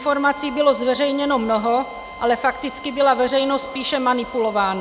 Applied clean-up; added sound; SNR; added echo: none; Drill; 17 dB; none.